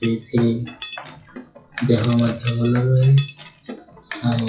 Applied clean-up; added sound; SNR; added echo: classical method WPE with log-MMSE.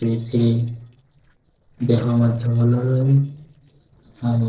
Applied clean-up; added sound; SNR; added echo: neural separator model SepFormer DNS4.